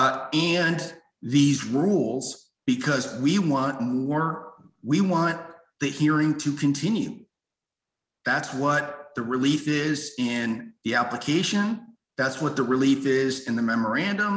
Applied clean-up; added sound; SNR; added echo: none; none; none; none.